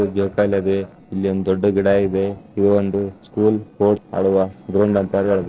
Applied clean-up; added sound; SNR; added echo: neural separator model SepFormer DNS4.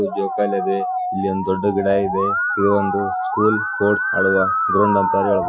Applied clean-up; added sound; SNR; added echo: classical method Wiener filter.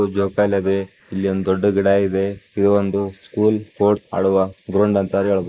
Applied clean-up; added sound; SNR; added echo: neural mask model Resemble Enhance denoiser.